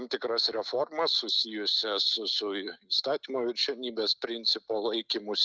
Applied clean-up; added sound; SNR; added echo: neural mask model Resemble Enhance denoiser.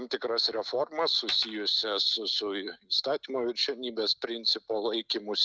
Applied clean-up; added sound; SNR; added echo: none; Coin (dropping); 15 dB; none.